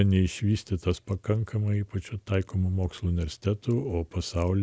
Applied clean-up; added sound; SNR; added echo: none; none; none; none.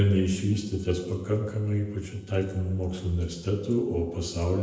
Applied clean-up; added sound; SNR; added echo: neural separator model SepFormer DNS4.